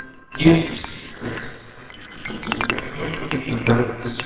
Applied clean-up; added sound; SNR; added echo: neural separator model SepFormer WHAMR!.